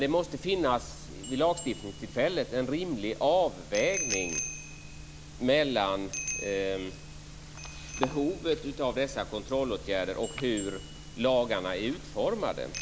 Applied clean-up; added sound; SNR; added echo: none; Bicycle bell; 12 dB; none.